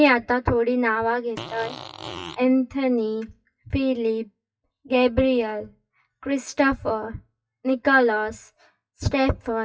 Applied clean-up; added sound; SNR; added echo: classical method WPE with log-MMSE.